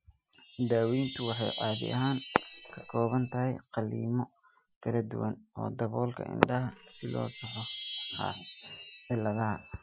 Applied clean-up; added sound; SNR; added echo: classical method Wiener filter.